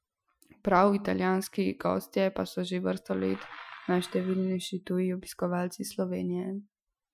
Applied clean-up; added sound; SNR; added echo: classical method Wiener filter.